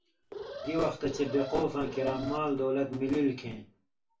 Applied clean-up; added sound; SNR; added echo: none; Alarm; 10 dB; reverberation time 0.3 s.